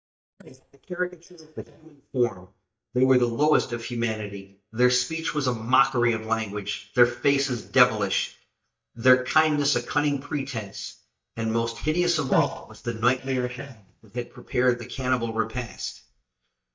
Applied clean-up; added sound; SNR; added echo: neural mask model DeepFilterNet 3.